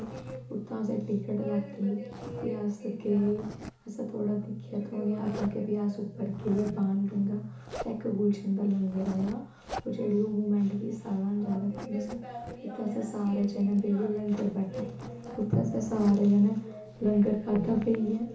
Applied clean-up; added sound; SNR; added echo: none; Zipper (clothing); 18 dB; reverberation time 0.8 s.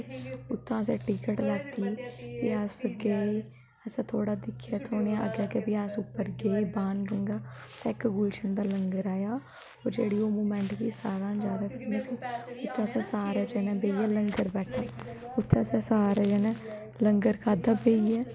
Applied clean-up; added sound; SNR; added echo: none; none; none; none.